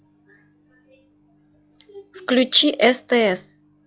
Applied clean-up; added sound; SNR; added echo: classical method log-MMSE.